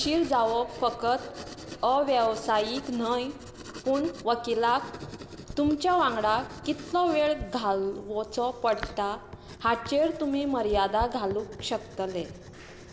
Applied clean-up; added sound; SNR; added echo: none; Writing; 15 dB; none.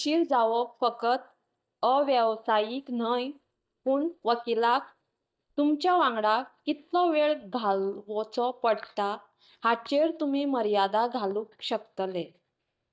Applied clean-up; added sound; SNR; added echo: neural mask model DeepFilterNet 3.